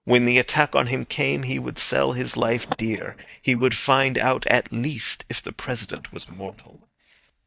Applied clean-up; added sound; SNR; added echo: neural mask model DeepFilterNet 3.